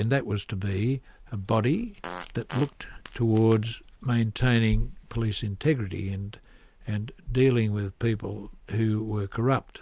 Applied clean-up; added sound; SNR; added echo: none; Fart; 17 dB; none.